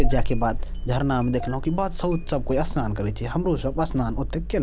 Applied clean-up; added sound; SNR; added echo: none; Engine starting; 0 dB; none.